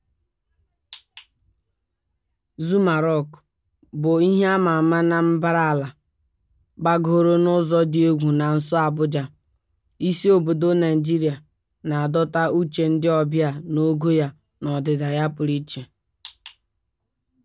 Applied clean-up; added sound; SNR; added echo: none; none; none; none.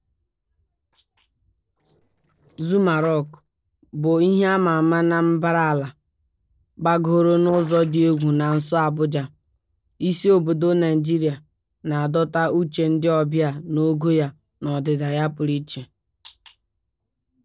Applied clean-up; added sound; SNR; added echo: neural separator model SepFormer DNS4.